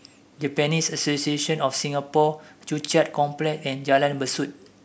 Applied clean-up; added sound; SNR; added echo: none; none; none; none.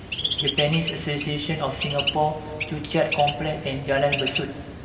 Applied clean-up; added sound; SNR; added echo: none; Bird; 5 dB; reverberation time 2.8 s.